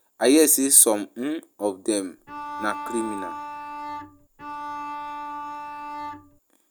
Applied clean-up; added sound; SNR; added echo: none; Bowed string instrument; 9 dB; none.